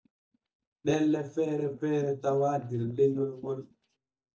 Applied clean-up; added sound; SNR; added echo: neural mask model DeepFilterNet 3.